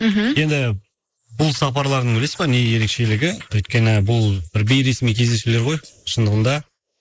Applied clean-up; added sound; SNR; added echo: neural mask model Resemble Enhance denoiser.